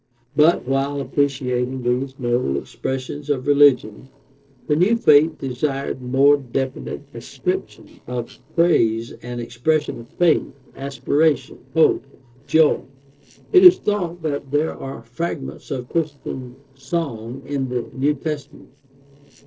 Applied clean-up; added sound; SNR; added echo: neural separator model SepFormer DNS4.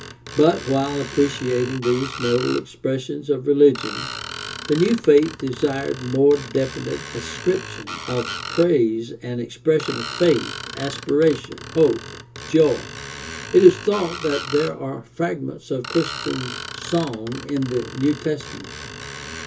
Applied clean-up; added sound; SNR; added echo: none; Screech; 13 dB; reverberation time 0.2 s.